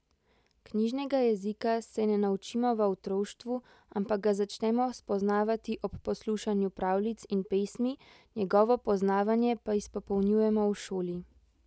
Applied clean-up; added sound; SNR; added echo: none; none; none; none.